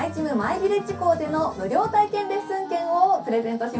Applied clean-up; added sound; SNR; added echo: none; Wind instrument, woodwind instrument; 18 dB; reverberation time 0.3 s.